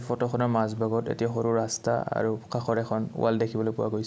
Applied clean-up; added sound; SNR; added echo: none; none; none; none.